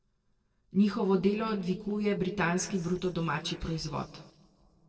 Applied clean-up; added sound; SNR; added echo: neural separator model SepFormer DNS4.